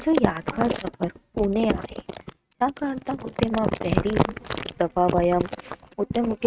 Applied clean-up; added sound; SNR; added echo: neural mask model RNNoise.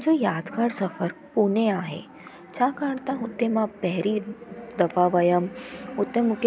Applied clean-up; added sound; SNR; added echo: none; none; none; none.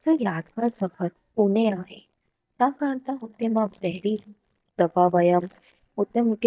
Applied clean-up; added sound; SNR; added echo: neural mask model DeepFilterNet 3.